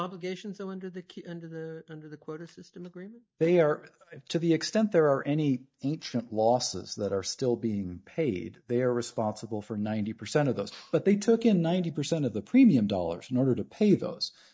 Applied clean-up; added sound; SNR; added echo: neural mask model DeepFilterNet 3.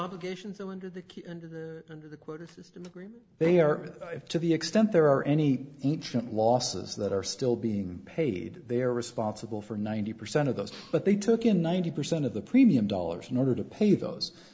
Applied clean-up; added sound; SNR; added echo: none; Slam; 20 dB; none.